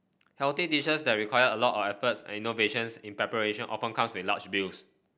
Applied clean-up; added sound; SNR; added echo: none; none; none; none.